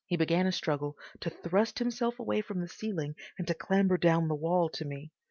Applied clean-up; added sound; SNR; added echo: none; none; none; none.